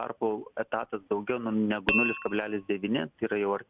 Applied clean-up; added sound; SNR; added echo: none; Glass; -2 dB; none.